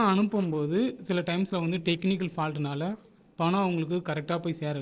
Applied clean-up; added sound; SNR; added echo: neural separator model SepFormer DNS4.